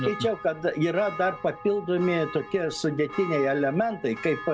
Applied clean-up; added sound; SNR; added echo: none; Church bell; 13 dB; none.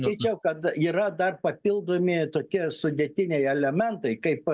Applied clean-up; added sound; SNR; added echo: none; none; none; none.